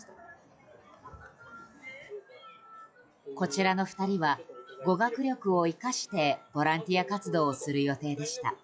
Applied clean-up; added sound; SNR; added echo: classical method log-MMSE.